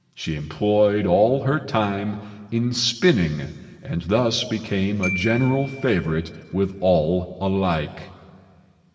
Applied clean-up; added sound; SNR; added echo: none; Glockenspiel; 14 dB; reverberation time 2.0 s.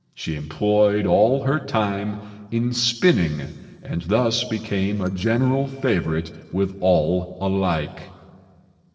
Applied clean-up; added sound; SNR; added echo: neural separator model SepFormer DNS4.